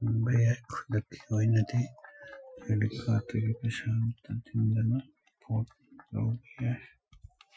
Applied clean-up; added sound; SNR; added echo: classical method Wiener filter.